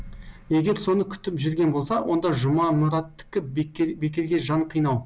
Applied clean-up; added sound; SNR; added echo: none; none; none; none.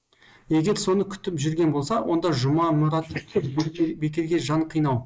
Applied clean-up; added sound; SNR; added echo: neural mask model Resemble Enhance denoiser.